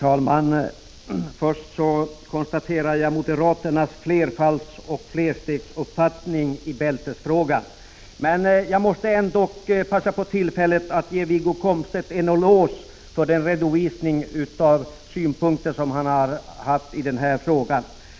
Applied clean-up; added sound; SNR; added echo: none; none; none; none.